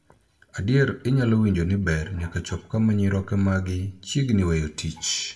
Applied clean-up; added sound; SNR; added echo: none; none; none; reverberation time 0.3 s.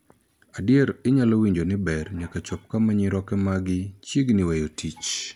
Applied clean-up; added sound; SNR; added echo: none; none; none; none.